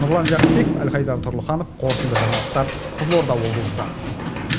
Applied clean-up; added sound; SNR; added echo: none; Sliding door / Slam; 1 dB; none.